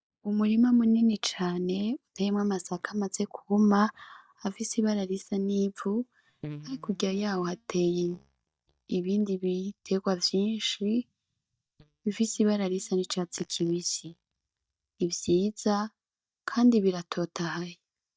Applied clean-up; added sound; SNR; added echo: neural mask model DeepFilterNet 3.